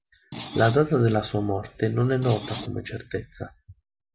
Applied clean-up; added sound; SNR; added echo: none; Screech; 12 dB; none.